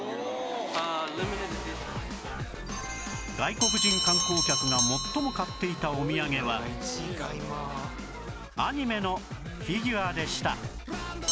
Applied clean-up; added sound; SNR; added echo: none; Bell; 3 dB; none.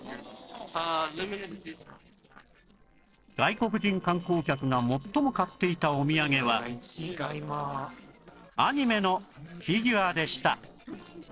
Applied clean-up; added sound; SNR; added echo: neural separator model SepFormer DNS4.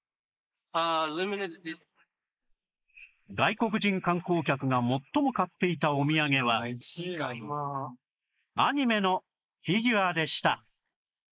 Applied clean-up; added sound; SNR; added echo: neural mask model Resemble Enhance denoiser.